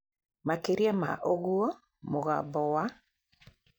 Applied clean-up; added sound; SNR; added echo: none; none; none; none.